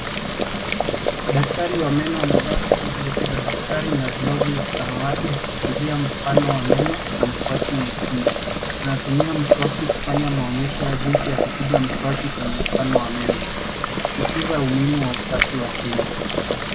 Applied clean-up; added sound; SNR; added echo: none; Boiling; -3 dB; none.